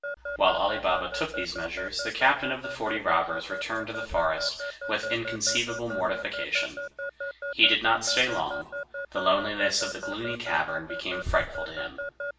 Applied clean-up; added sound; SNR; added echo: none; Alarm / Keyboard (musical); 7 dB; reverberation time 0.8 s.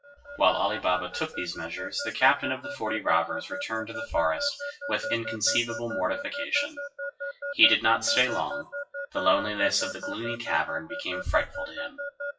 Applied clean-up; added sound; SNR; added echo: classical method WPE with log-MMSE.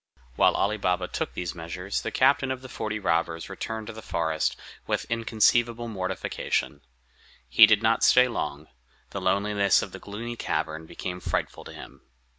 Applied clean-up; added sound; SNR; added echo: none; none; none; none.